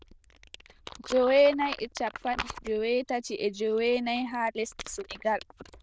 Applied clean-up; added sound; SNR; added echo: neural diffusion model UNIVERSE++.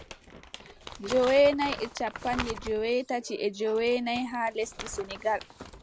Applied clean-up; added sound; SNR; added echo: none; Crumpling, crinkling; 13 dB; none.